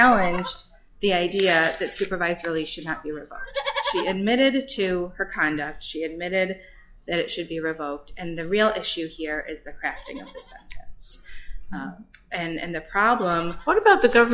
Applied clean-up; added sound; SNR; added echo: classical method log-MMSE.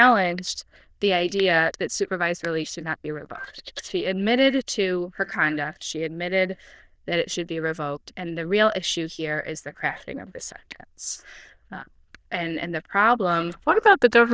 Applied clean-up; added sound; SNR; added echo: neural diffusion model UNIVERSE++.